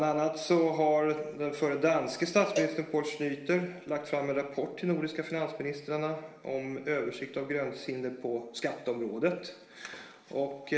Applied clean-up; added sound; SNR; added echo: none; Cowbell; 10 dB; reverberation time 0.9 s.